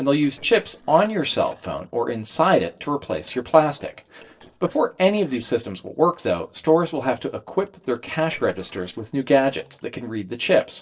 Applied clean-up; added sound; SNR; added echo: neural separator model SepFormer DNS4.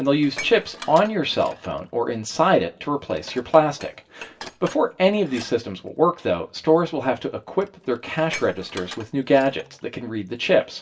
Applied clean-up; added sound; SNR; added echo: none; Dishes, pots, and pans; 19 dB; reverberation time 0.2 s.